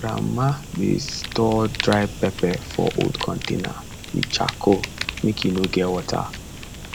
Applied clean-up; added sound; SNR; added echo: none; Fire; 9 dB; none.